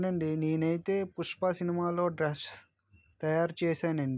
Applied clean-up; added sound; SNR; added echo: none; none; none; none.